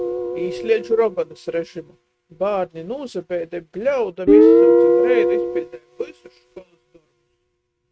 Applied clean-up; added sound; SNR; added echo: neural mask model RNNoise.